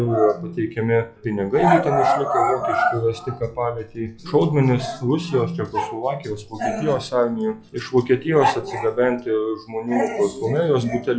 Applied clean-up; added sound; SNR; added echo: classical method log-MMSE.